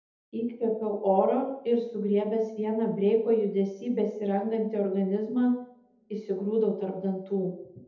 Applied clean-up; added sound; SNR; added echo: none; none; none; reverberation time 0.7 s.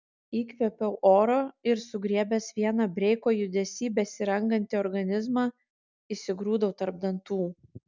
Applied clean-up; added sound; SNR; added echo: none; none; none; none.